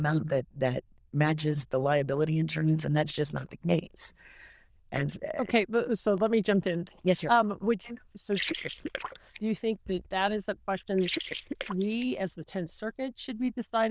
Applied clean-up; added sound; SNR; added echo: neural diffusion model UNIVERSE++.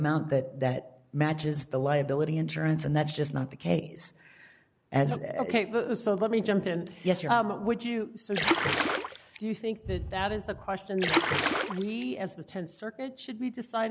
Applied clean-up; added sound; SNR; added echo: none; Splash, splatter; -1 dB; none.